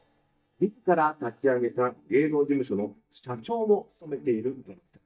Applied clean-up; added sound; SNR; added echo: neural mask model DeepFilterNet 3.